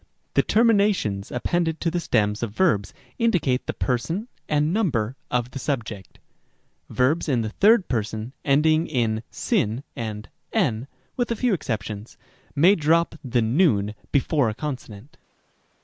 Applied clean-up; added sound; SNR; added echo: none; none; none; none.